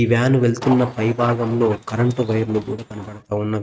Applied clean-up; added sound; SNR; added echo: neural mask model RNNoise.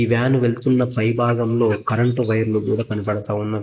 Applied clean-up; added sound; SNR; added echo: neural mask model Resemble Enhance denoiser.